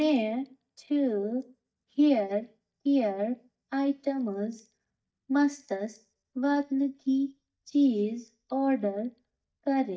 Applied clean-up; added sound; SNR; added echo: neural mask model DeepFilterNet 3.